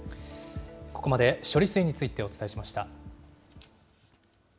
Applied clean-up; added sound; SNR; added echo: none; none; none; none.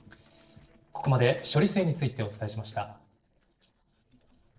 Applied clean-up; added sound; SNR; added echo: neural separator model SepFormer DNS4.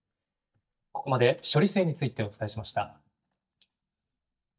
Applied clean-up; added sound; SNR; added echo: neural mask model DeepFilterNet 3.